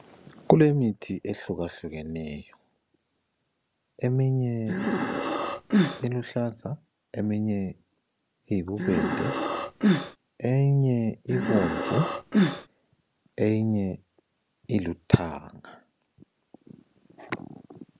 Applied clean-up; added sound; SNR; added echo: none; Breathing; -3 dB; none.